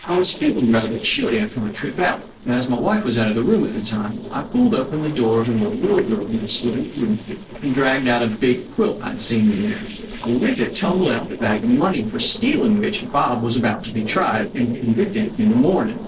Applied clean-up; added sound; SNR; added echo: neural separator model SepFormer DNS4.